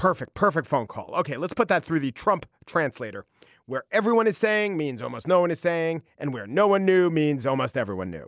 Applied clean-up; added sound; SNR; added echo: none; none; none; none.